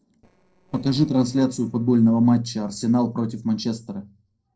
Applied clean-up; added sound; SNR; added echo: neural separator model SepFormer DNS4.